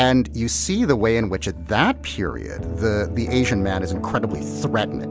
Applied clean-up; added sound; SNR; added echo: none; none; none; none.